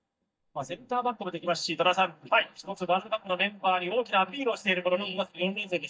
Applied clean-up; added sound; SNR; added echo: neural mask model DeepFilterNet 3.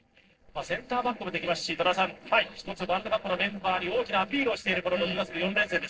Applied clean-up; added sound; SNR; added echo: neural separator model SepFormer DNS4.